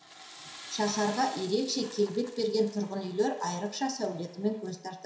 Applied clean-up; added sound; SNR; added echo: none; Toilet flush / Water; 17 dB; reverberation time 0.7 s.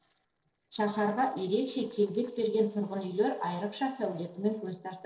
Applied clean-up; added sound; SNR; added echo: neural separator model SepFormer DNS4.